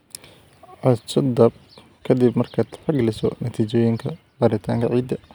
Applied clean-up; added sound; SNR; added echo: none; none; none; none.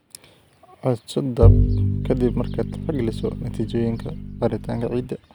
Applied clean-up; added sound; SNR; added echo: none; Bowed string instrument; -4 dB; none.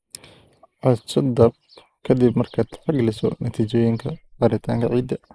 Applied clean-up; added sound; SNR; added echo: neural mask model Resemble Enhance denoiser.